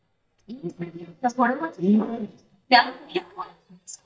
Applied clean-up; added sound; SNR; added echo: neural mask model DeepFilterNet 3.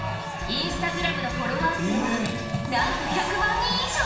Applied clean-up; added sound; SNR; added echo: none; Wind instrument, woodwind instrument; 13 dB; reverberation time 1.1 s.